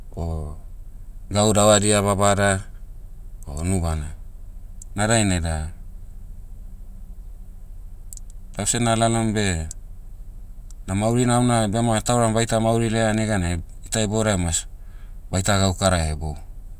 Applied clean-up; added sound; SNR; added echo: none; none; none; none.